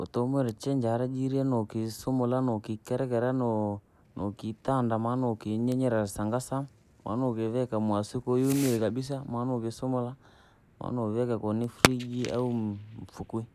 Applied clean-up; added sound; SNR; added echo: none; Fireworks; 11 dB; none.